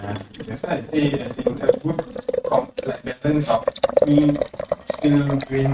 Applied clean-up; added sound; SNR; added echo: neural mask model RNNoise.